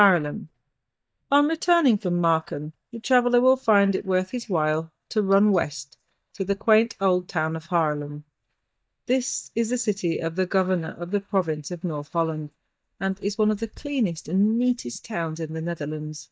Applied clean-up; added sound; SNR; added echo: neural mask model DeepFilterNet 3.